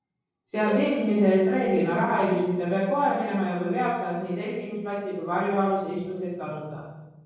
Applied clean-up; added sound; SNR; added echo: neural separator model SepFormer DNS4.